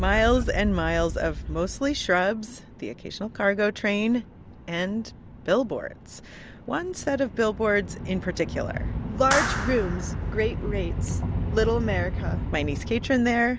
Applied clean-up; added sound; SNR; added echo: none; Clapping; 9 dB; none.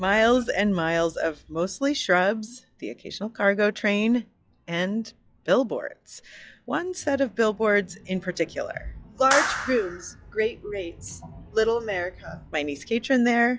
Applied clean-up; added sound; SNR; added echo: classical method log-MMSE.